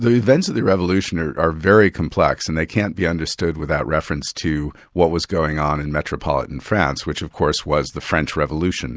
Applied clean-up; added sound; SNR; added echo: none; none; none; none.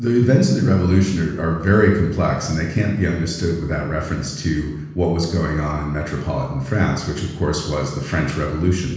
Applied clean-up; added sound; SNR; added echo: none; none; none; reverberation time 1.1 s.